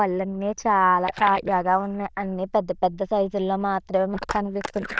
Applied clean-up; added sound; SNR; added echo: neural diffusion model UNIVERSE++.